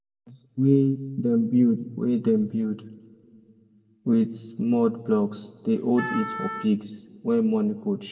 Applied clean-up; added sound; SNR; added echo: none; Wind instrument, woodwind instrument; 11 dB; reverberation time 0.9 s.